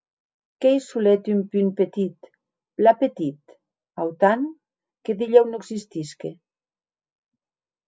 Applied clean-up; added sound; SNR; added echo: none; none; none; none.